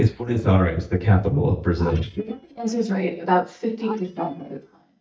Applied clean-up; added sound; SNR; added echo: neural mask model DeepFilterNet 3.